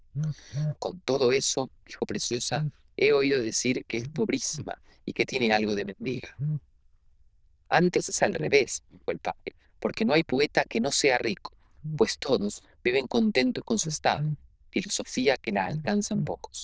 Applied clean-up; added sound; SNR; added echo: neural diffusion model UNIVERSE++.